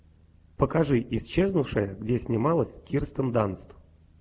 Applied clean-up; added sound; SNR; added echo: none; none; none; none.